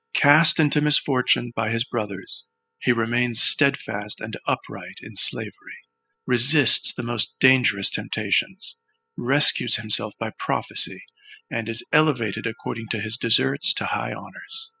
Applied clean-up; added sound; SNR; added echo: classical method spectral subtraction.